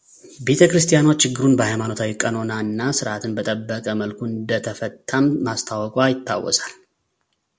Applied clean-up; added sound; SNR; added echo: none; none; none; none.